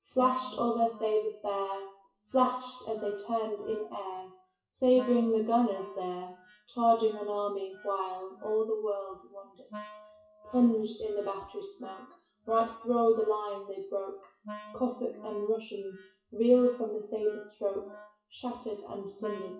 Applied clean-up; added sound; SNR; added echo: classical method WPE with log-MMSE.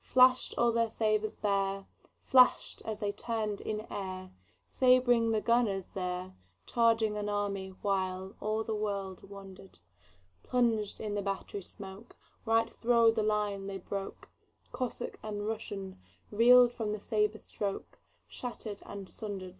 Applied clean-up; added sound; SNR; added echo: none; none; none; none.